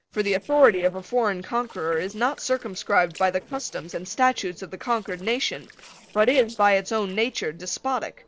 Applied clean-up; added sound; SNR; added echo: neural separator model SepFormer DNS4.